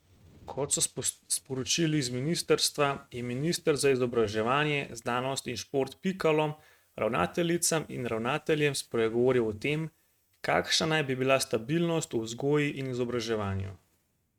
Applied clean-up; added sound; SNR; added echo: neural mask model RNNoise.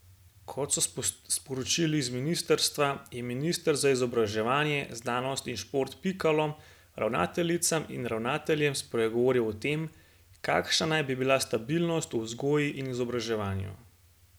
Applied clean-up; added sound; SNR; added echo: none; none; none; none.